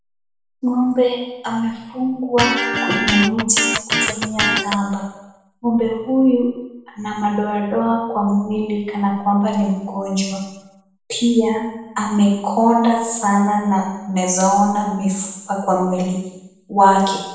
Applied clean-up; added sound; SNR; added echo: none; Electric guitar; 1 dB; reverberation time 0.9 s.